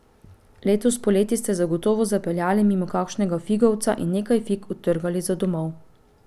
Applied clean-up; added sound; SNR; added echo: none; none; none; none.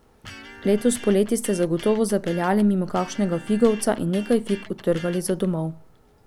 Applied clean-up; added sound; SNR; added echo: none; Electric guitar; 20 dB; none.